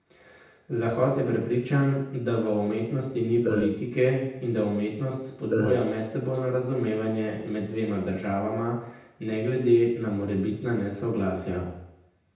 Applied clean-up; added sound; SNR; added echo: none; Burping, eructation; 1 dB; reverberation time 0.8 s.